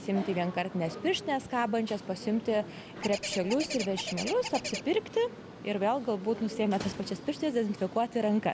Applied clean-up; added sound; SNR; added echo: none; Bird; 8 dB; none.